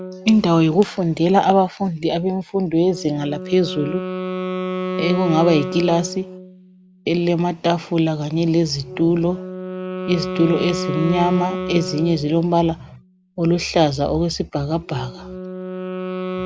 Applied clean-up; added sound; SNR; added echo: none; Wind instrument, woodwind instrument; 9 dB; none.